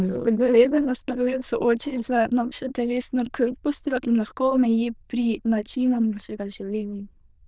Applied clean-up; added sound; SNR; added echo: neural diffusion model UNIVERSE++.